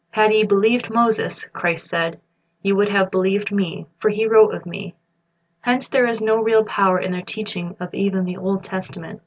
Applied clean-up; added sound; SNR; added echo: none; none; none; none.